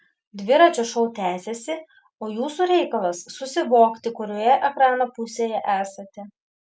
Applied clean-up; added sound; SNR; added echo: none; none; none; none.